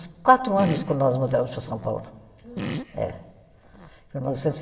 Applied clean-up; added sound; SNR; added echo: none; Fart; 11 dB; reverberation time 2.1 s.